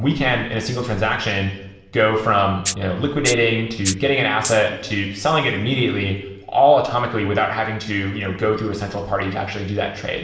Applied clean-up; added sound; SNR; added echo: none; Rattle (instrument); 11 dB; reverberation time 0.8 s.